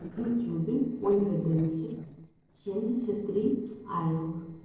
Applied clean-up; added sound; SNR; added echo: neural separator model SepFormer DNS4.